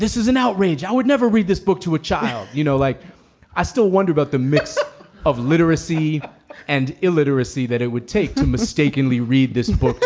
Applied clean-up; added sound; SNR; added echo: none; none; none; none.